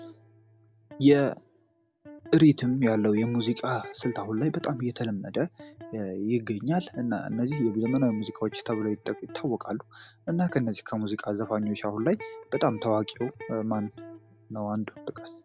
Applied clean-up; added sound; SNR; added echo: none; Electric guitar; 18 dB; none.